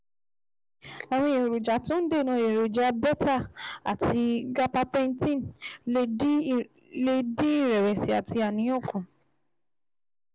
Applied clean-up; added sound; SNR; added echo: none; none; none; none.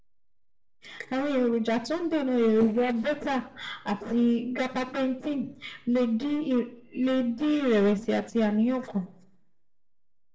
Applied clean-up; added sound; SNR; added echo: neural separator model SepFormer DNS4.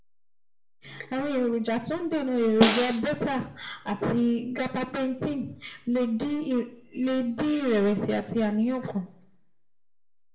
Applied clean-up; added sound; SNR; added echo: none; Snare drum; -1 dB; reverberation time 0.4 s.